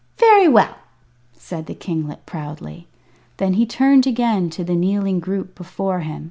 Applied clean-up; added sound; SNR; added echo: none; none; none; none.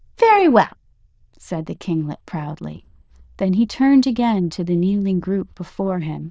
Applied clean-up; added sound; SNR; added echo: neural diffusion model UNIVERSE++.